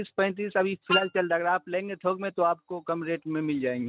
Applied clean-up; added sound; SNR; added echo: neural mask model RNNoise.